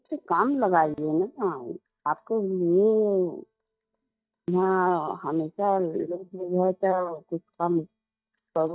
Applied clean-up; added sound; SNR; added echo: neural mask model DeepFilterNet 3.